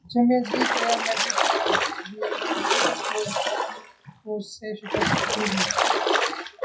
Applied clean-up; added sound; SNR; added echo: classical method WPE with log-MMSE.